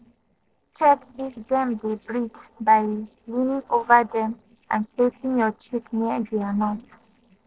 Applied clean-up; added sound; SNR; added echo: neural separator model SepFormer DNS4.